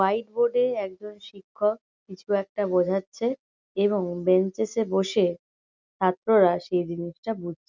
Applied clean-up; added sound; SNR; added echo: none; none; none; none.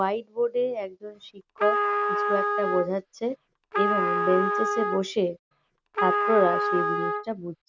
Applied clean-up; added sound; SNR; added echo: none; Trumpet; -1 dB; none.